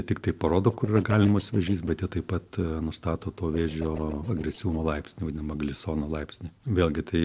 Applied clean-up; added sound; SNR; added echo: neural separator model SepFormer DNS4.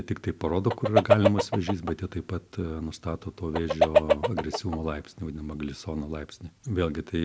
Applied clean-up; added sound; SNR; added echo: none; Chicken, rooster; -3 dB; none.